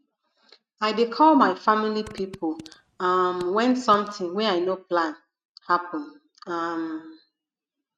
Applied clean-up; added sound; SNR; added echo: neural mask model RNNoise.